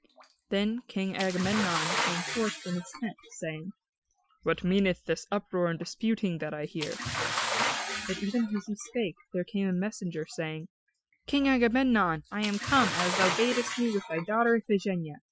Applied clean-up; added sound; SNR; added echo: classical method Wiener filter.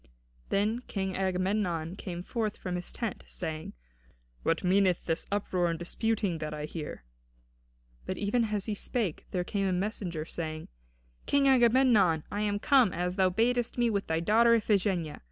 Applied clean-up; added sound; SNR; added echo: none; none; none; none.